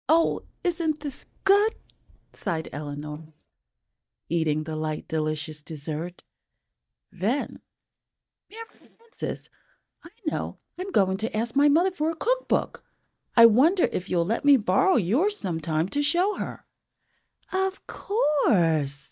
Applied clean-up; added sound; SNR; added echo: neural mask model DeepFilterNet 3.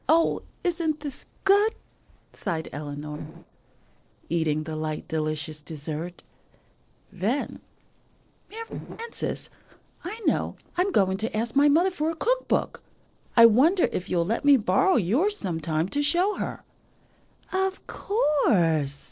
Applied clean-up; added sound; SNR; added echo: neural separator model SepFormer DNS4.